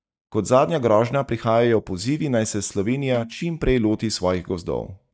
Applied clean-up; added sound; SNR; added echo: neural mask model DeepFilterNet 3.